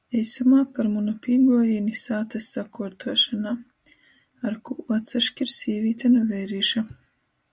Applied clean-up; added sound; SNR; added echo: none; none; none; none.